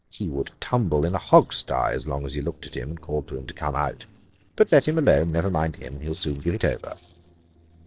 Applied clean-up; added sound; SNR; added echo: neural separator model SepFormer DNS4.